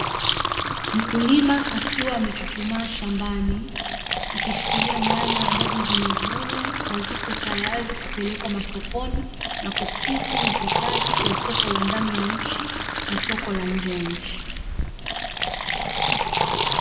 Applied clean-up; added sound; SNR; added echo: none; Fill (with liquid); -4 dB; reverberation time 1.4 s.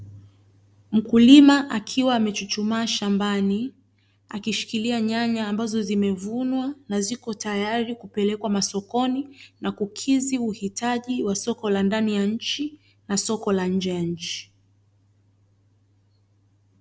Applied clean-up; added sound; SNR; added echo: none; none; none; none.